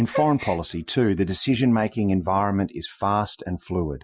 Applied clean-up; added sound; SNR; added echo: classical method Wiener filter.